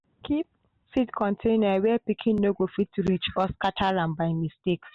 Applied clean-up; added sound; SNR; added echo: none; none; none; none.